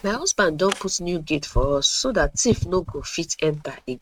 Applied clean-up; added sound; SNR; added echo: neural mask model RNNoise.